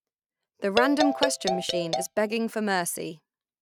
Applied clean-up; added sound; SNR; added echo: neural mask model RNNoise.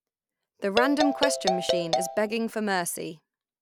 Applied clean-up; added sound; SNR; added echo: none; Marimba, xylophone; -1 dB; none.